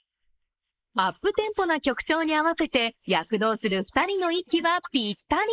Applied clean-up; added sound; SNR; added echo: neural mask model Resemble Enhance denoiser.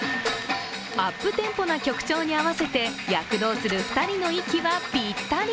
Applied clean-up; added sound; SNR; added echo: none; Splash, splatter; 18 dB; none.